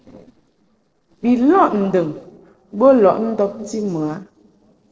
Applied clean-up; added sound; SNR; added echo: neural separator model SepFormer DNS4.